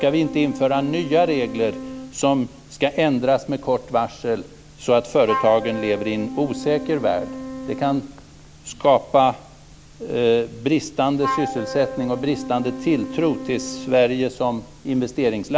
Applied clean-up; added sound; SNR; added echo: none; Wind instrument, woodwind instrument; 12 dB; none.